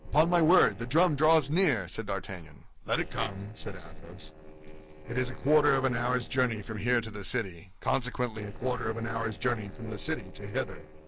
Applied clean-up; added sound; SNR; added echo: neural separator model SepFormer DNS4.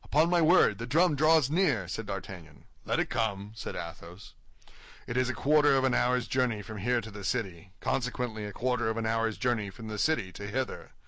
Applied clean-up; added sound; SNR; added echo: none; none; none; none.